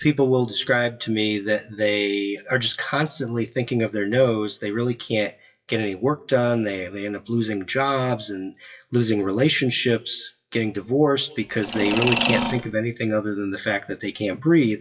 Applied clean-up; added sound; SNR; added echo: classical method WPE with log-MMSE.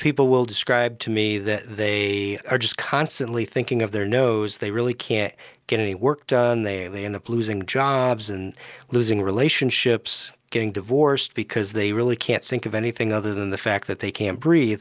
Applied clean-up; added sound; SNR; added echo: none; none; none; none.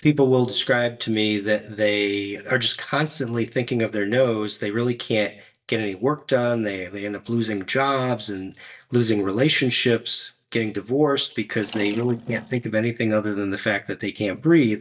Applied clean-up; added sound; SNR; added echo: neural mask model DeepFilterNet 3.